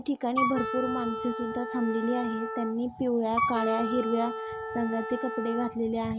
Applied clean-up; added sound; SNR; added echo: none; Wind instrument, woodwind instrument; 4 dB; none.